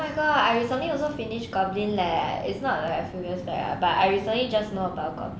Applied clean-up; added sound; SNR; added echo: none; none; none; none.